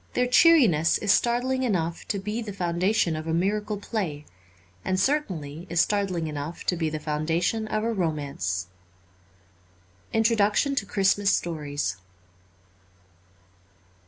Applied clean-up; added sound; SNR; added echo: none; none; none; none.